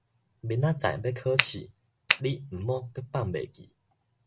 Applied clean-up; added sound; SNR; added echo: none; Finger snapping; -3 dB; none.